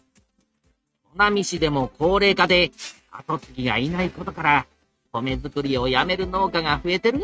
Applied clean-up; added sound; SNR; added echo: neural mask model RNNoise.